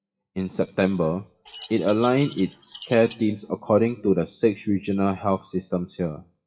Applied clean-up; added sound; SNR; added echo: classical method WPE with log-MMSE.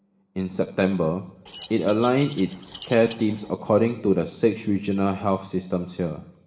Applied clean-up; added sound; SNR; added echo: none; Keys jangling; 20 dB; reverberation time 0.8 s.